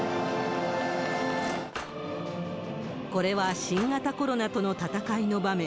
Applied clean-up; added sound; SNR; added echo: none; Cutlery, silverware / Drawer open or close; 13 dB; none.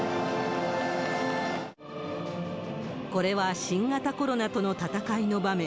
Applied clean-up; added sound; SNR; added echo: none; none; none; none.